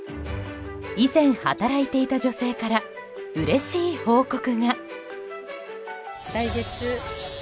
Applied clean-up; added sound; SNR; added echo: none; none; none; none.